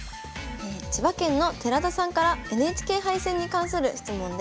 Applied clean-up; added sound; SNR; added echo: none; none; none; none.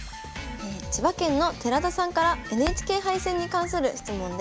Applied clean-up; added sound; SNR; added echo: none; Crackle; 16 dB; none.